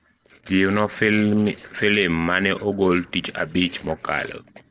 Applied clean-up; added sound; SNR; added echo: neural separator model SepFormer DNS4.